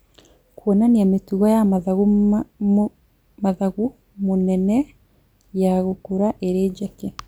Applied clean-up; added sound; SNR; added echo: none; none; none; none.